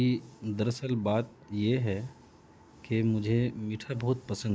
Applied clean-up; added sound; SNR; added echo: none; none; none; none.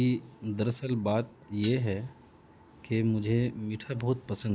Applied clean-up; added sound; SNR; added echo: none; Dishes, pots, and pans; 17 dB; none.